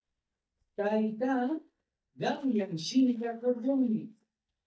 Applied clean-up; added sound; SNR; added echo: neural mask model DeepFilterNet 3.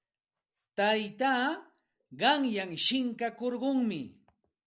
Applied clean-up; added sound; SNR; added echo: none; none; none; none.